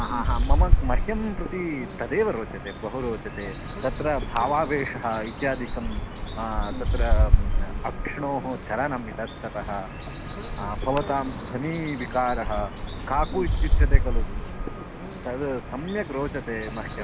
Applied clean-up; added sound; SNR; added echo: none; Bird; -4 dB; none.